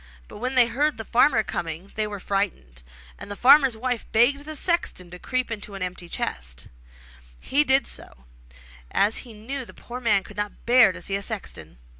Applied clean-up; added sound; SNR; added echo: none; none; none; none.